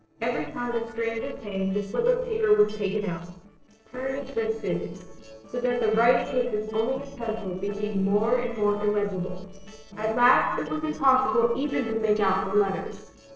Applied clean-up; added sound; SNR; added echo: neural separator model SepFormer DNS4.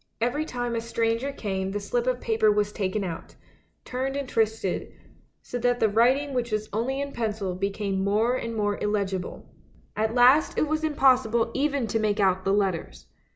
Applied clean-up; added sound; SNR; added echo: none; none; none; none.